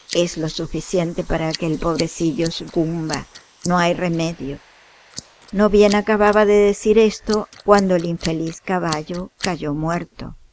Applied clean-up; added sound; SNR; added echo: neural mask model Resemble Enhance denoiser.